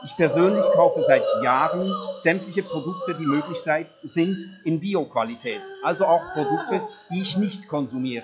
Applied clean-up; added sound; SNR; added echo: classical method log-MMSE.